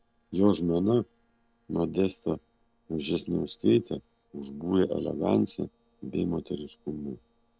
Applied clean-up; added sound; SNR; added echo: neural separator model SepFormer DNS4.